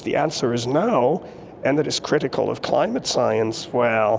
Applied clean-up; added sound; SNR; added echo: none; none; none; none.